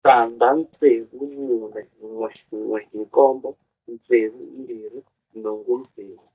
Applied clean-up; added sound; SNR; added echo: neural mask model DeepFilterNet 3.